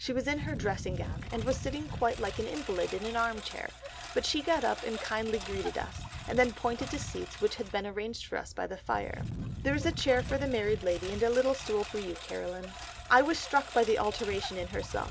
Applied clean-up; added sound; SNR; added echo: none; Engine; 9 dB; none.